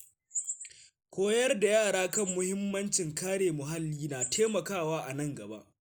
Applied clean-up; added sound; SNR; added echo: neural mask model Resemble Enhance denoiser.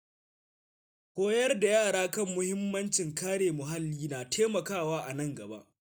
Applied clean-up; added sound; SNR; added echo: neural mask model DeepFilterNet 3.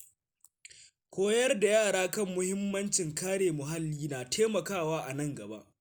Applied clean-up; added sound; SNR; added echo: none; none; none; none.